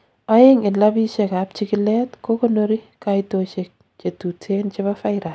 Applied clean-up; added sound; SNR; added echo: none; none; none; none.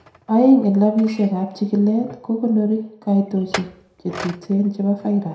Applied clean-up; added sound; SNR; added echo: none; Chink, clink; 18 dB; reverberation time 0.6 s.